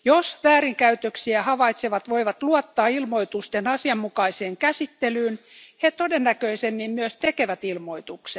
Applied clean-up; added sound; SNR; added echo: none; none; none; none.